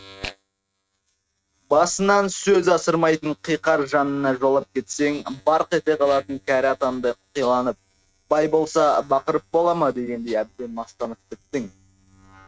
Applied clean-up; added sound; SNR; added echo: neural mask model RNNoise.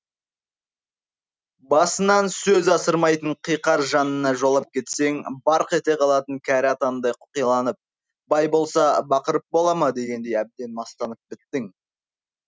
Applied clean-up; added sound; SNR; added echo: none; none; none; none.